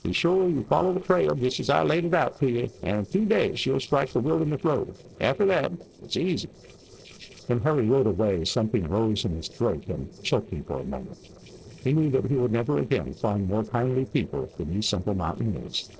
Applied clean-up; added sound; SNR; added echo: neural separator model SepFormer DNS4.